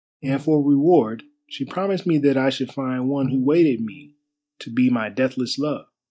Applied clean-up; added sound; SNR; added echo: neural mask model DeepFilterNet 3.